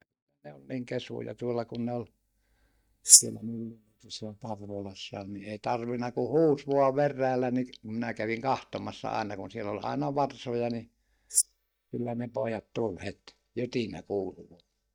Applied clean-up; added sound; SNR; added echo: neural mask model DeepFilterNet 3.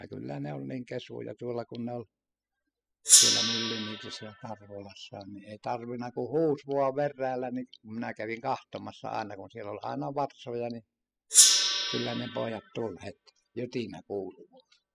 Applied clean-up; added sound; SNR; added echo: classical method spectral subtraction.